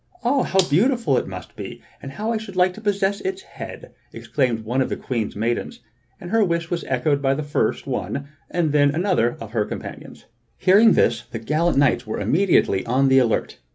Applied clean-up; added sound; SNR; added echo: none; Gunshot, gunfire; 13 dB; none.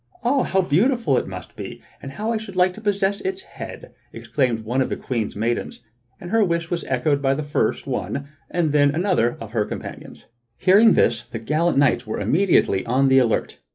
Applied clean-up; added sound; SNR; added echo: neural mask model Resemble Enhance denoiser.